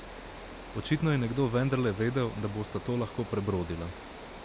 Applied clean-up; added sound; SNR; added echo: none; Water; 12 dB; none.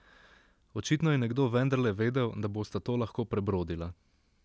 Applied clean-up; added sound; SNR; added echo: none; none; none; none.